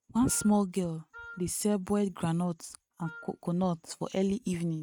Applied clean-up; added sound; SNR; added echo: neural mask model RNNoise.